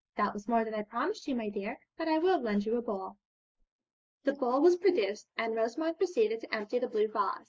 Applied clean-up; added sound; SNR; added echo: neural mask model Resemble Enhance denoiser.